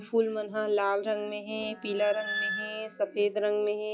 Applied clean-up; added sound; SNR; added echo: classical method log-MMSE.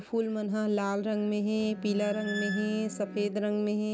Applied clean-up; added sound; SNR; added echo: none; Squeak + Bowed string instrument; 11 dB; none.